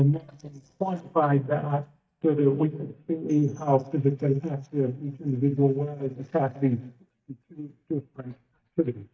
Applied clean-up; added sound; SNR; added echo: neural mask model DeepFilterNet 3.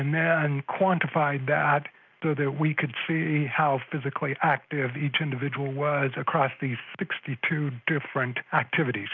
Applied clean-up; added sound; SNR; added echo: none; none; none; none.